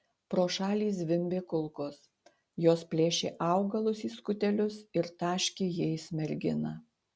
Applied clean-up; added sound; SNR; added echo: none; none; none; none.